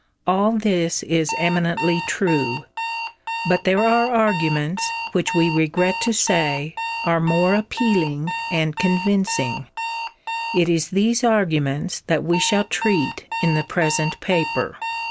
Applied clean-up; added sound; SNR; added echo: none; Alarm; 8 dB; none.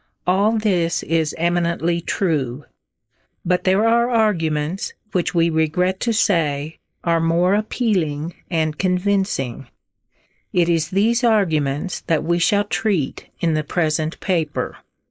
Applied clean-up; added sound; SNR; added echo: neural mask model Resemble Enhance denoiser.